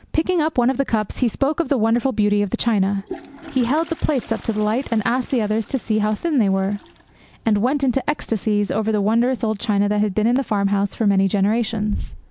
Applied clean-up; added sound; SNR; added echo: none; Toilet flush; 19 dB; none.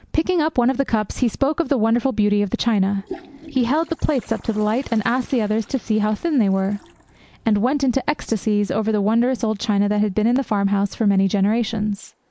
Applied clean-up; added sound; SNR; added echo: neural mask model Resemble Enhance denoiser.